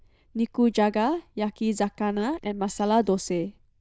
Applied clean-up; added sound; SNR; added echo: neural diffusion model UNIVERSE++.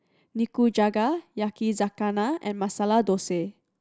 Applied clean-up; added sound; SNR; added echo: none; none; none; none.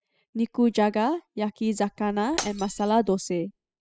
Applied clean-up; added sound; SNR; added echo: classical method spectral subtraction.